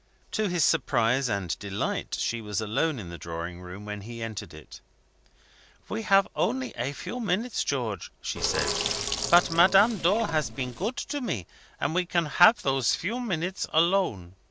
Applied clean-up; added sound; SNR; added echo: none; Sink (filling or washing); 5 dB; none.